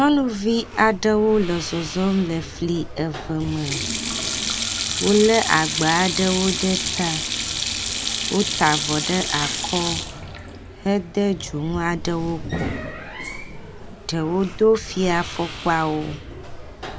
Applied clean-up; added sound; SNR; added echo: none; Sink (filling or washing); 5 dB; none.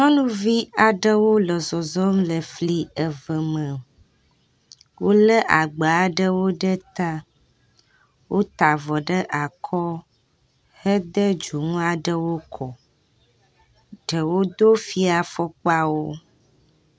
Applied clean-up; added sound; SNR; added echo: none; none; none; none.